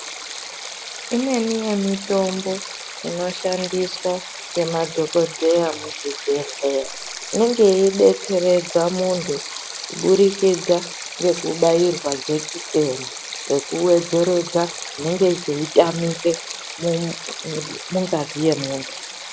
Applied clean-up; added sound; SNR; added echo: none; Stream; 11 dB; none.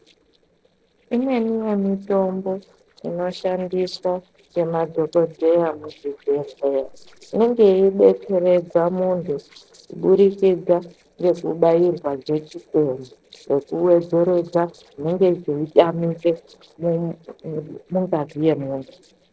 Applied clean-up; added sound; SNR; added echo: neural separator model SepFormer DNS4.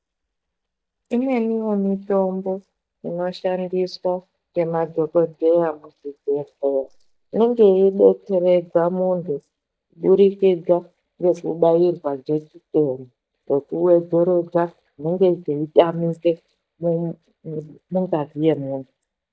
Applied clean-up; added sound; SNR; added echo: neural mask model DeepFilterNet 3.